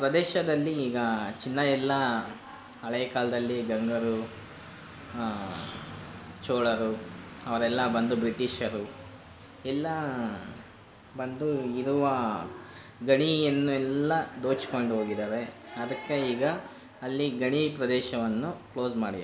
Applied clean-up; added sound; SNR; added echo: none; none; none; none.